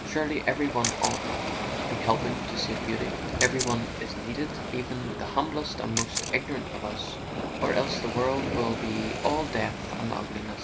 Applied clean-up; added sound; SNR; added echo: none; Camera + Waves, surf; 2 dB; none.